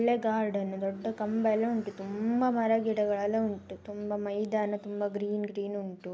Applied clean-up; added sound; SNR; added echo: none; none; none; none.